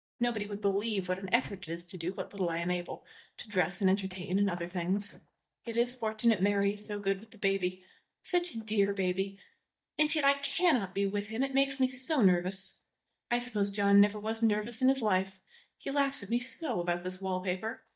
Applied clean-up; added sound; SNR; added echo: neural mask model DeepFilterNet 3.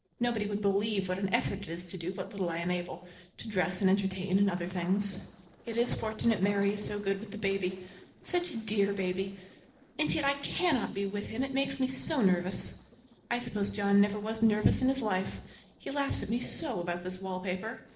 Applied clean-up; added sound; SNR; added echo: neural separator model SepFormer DNS4.